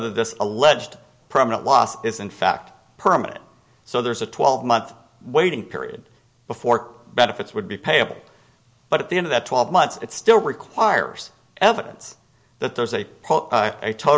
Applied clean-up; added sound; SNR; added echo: none; none; none; none.